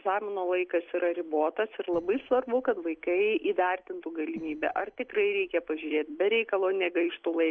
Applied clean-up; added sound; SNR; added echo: neural separator model SepFormer DNS4.